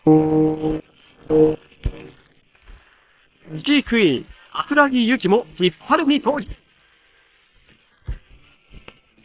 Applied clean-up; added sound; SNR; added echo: neural separator model SepFormer WHAM!.